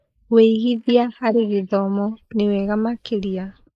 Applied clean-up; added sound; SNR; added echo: neural mask model Resemble Enhance denoiser.